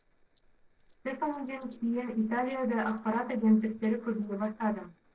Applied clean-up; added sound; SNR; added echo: neural separator model SepFormer DNS4.